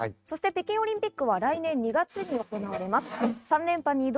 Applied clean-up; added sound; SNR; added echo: neural mask model RNNoise.